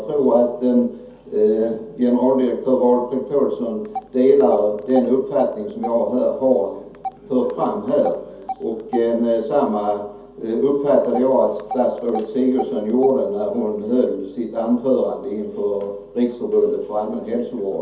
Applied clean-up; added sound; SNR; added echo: none; Telephone; 14 dB; reverberation time 0.5 s.